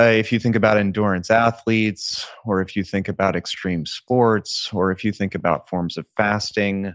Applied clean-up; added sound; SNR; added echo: none; none; none; none.